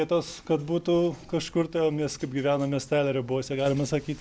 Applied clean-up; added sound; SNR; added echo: none; none; none; none.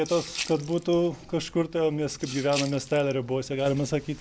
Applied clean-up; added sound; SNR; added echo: none; Rattle (instrument); 14 dB; none.